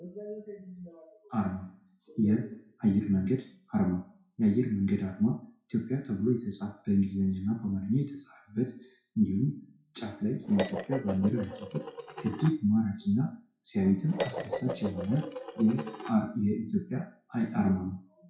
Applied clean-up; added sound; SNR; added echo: classical method WPE with log-MMSE.